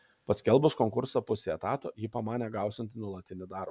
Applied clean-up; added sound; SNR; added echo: none; none; none; none.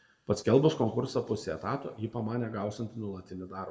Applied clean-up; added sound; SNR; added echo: none; none; none; reverberation time 1.3 s.